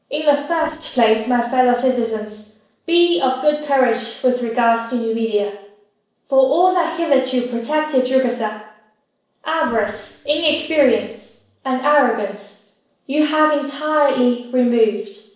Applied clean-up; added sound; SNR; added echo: neural separator model SepFormer DNS4.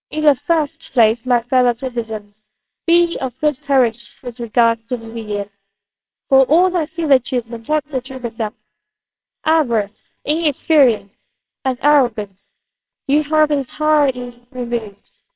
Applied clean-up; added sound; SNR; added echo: neural separator model SepFormer WHAMR!.